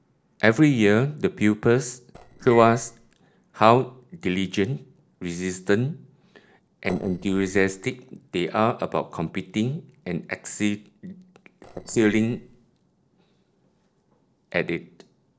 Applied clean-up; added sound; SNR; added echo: neural separator model SepFormer DNS4.